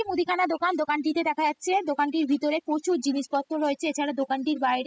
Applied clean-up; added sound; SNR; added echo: classical method spectral subtraction.